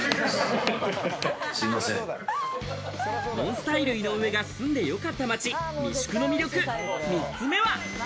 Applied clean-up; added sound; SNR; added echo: none; none; none; none.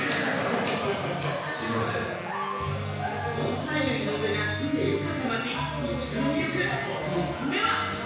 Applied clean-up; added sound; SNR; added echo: none; Wind instrument, woodwind instrument; 11 dB; reverberation time 1.1 s.